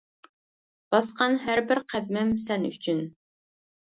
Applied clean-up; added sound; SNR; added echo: none; none; none; none.